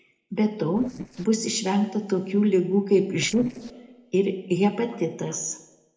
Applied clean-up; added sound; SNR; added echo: neural separator model SepFormer DNS4.